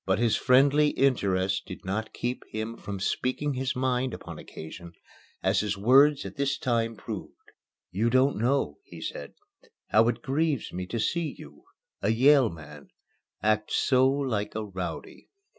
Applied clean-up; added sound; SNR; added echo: none; none; none; none.